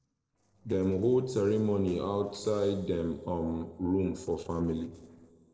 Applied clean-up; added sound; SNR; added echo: neural separator model SepFormer DNS4.